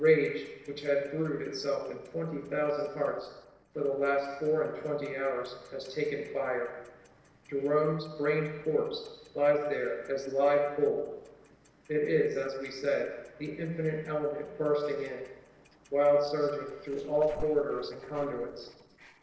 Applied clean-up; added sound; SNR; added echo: neural separator model SepFormer DNS4.